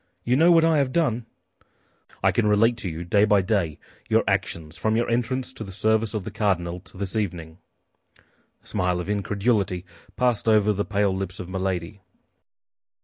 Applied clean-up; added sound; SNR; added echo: none; none; none; none.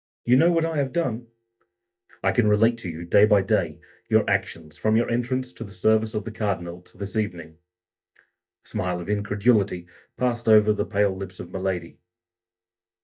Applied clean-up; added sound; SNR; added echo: neural mask model DeepFilterNet 3.